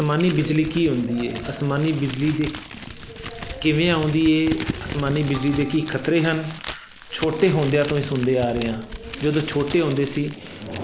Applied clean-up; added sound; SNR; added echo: none; Crumpling, crinkling; 12 dB; none.